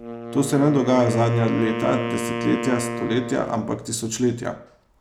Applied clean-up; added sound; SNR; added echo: none; Wind instrument, woodwind instrument; 7 dB; none.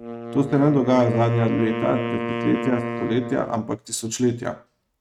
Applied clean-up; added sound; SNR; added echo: neural mask model RNNoise.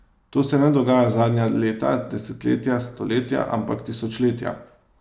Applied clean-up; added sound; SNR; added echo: none; none; none; none.